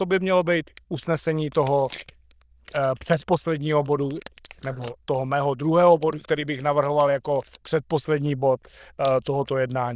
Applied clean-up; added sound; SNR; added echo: neural diffusion model UNIVERSE++.